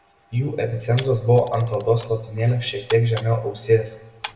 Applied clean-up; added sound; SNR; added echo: none; Camera; 14 dB; reverberation time 0.8 s.